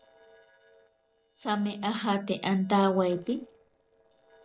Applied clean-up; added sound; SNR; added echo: neural separator model SepFormer DNS4.